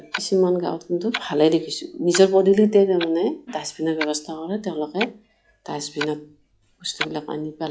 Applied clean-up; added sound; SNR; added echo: classical method log-MMSE.